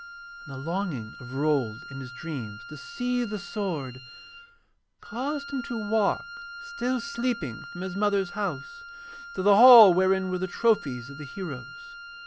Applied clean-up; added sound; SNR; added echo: none; Wind instrument, woodwind instrument; 15 dB; none.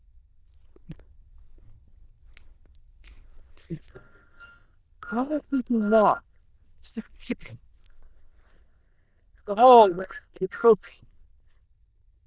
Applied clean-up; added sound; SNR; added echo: neural diffusion model UNIVERSE++.